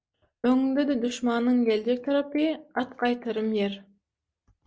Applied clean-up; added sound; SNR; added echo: none; none; none; none.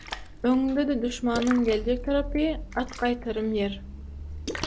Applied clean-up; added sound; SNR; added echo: none; Splash, splatter; 10 dB; none.